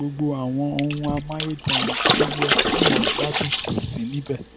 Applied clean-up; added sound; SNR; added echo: none; Water / Splash, splatter; -3 dB; none.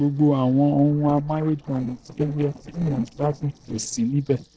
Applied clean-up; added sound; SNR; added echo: neural separator model SepFormer DNS4.